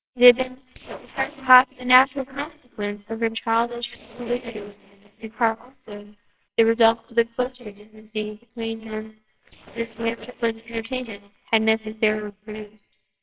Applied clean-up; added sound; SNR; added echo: neural separator model SepFormer WHAMR!.